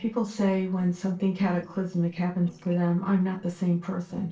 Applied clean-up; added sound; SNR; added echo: neural separator model SepFormer DNS4.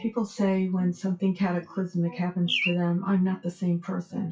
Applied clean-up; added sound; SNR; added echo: classical method WPE with log-MMSE.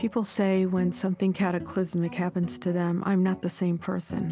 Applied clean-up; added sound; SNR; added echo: none; none; none; none.